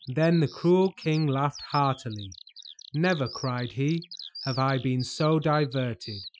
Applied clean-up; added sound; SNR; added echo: classical method Wiener filter.